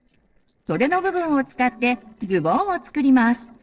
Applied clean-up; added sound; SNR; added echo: neural separator model SepFormer DNS4.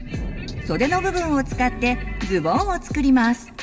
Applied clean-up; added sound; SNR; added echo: none; Wind; 16 dB; reverberation time 1.6 s.